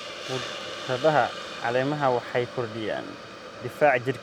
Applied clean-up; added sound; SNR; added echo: none; Hiss; 11 dB; none.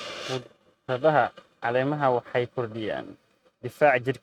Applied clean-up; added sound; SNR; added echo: neural mask model RNNoise.